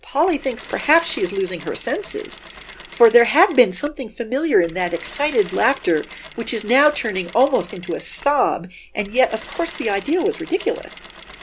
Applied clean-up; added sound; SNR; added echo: none; Mechanisms; 17 dB; none.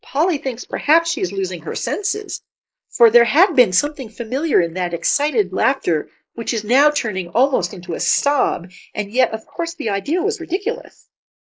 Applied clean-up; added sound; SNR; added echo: neural mask model Resemble Enhance denoiser.